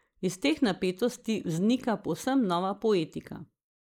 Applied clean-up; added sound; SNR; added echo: neural mask model Resemble Enhance denoiser.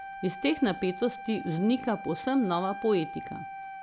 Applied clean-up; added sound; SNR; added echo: none; Wind instrument, woodwind instrument; 11 dB; none.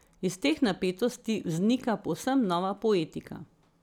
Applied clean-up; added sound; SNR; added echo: none; none; none; none.